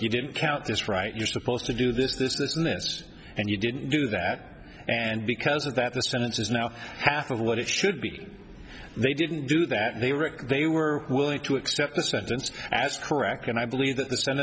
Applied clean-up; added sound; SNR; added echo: none; none; none; none.